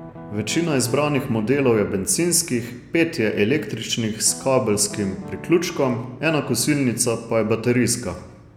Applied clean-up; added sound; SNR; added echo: none; Guitar; 19 dB; none.